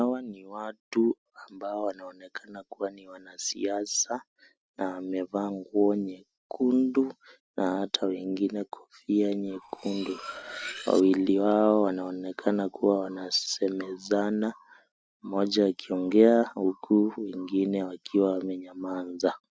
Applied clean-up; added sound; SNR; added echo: none; Cutlery, silverware; 14 dB; none.